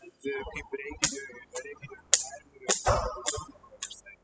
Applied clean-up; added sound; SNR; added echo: classical method spectral subtraction.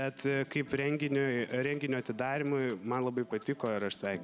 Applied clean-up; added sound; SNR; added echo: none; none; none; none.